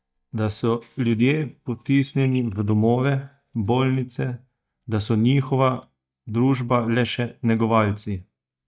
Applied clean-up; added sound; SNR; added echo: neural mask model DeepFilterNet 3.